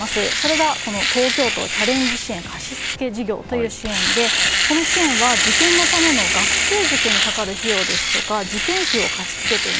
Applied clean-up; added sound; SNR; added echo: none; Domestic sounds, home sounds; -3 dB; none.